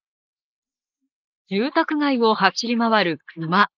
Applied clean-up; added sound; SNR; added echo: neural mask model Resemble Enhance denoiser.